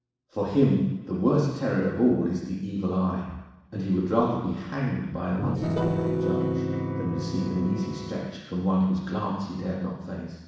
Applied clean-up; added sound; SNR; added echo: neural separator model SepFormer DNS4.